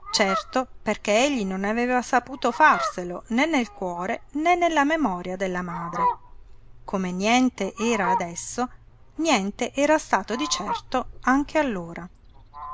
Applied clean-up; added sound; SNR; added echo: none; Fowl; 10 dB; none.